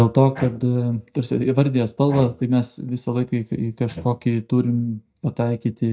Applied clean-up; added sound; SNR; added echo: neural mask model DeepFilterNet 3.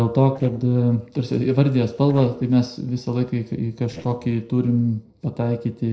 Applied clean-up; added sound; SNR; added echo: neural separator model SepFormer DNS4.